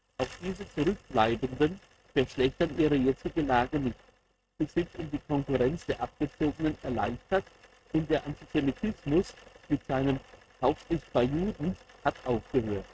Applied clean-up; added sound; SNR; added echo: neural mask model RNNoise.